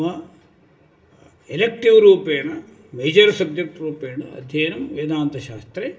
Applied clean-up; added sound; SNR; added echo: none; none; none; reverberation time 1.1 s.